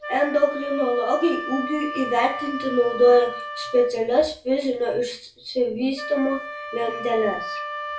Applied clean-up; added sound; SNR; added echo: none; Wind instrument, woodwind instrument; 10 dB; reverberation time 0.3 s.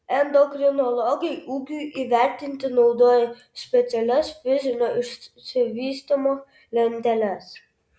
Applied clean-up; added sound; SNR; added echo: none; none; none; none.